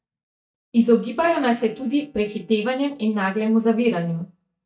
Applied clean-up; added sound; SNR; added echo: neural mask model DeepFilterNet 3.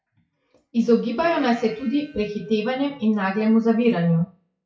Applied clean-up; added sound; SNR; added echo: classical method WPE with log-MMSE.